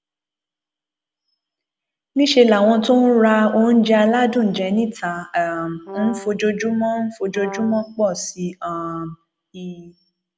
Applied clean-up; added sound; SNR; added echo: none; Brass instrument; 14 dB; none.